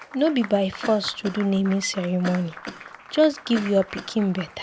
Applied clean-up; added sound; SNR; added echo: none; Applause + Cough; 14 dB; none.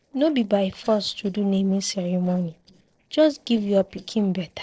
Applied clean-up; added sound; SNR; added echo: neural separator model SepFormer DNS4.